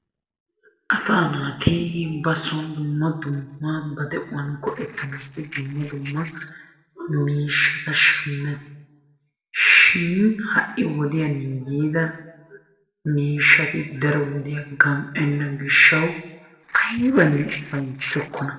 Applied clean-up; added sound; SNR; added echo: neural separator model SepFormer DNS4.